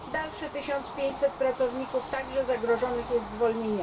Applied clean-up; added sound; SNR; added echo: none; Train / Bird vocalization, bird call, bird song; 11 dB; reverberation time 0.2 s.